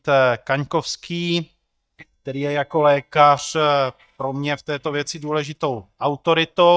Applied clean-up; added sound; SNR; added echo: neural mask model DeepFilterNet 3.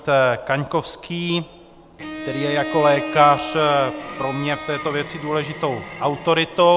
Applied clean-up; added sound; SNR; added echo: none; Bowed string instrument; 12 dB; none.